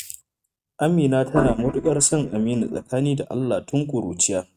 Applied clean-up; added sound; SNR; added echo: neural mask model RNNoise.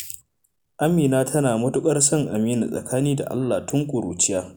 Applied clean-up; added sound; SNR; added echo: none; none; none; none.